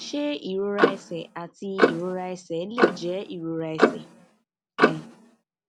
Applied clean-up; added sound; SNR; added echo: none; Clock; -5 dB; none.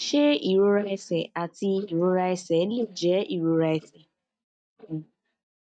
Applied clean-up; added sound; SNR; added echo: neural mask model DeepFilterNet 3.